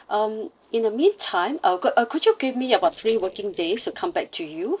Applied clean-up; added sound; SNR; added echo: neural separator model SepFormer DNS4.